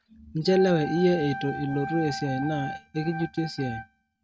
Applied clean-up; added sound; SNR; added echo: neural mask model RNNoise.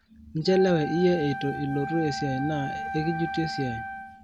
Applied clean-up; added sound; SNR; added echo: none; Wind instrument, woodwind instrument; 7 dB; none.